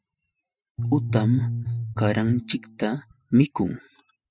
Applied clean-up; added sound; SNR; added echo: classical method spectral subtraction.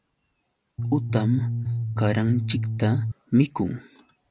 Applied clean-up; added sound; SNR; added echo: none; Bass guitar; 0 dB; none.